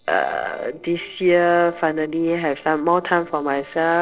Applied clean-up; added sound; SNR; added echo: neural separator model SepFormer DNS4.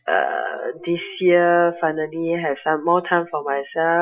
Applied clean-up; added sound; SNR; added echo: classical method Wiener filter.